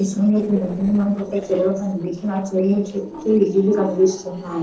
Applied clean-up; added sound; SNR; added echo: neural separator model SepFormer DNS4.